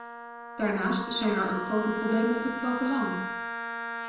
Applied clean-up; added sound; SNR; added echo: none; Wind instrument, woodwind instrument; 6 dB; reverberation time 0.8 s.